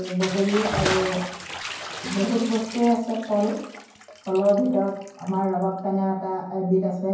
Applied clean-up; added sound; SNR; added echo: none; Bathtub (filling or washing) / Splash, splatter; 10 dB; reverberation time 0.9 s.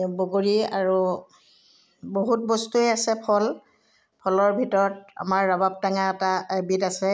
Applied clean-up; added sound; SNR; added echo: none; none; none; none.